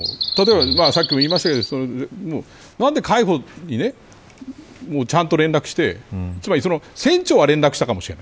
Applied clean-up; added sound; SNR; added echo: none; Bird vocalization, bird call, bird song; 10 dB; none.